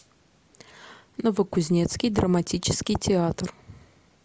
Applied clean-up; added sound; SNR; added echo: none; none; none; none.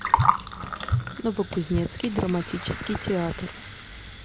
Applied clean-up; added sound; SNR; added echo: none; Gurgling; -1 dB; none.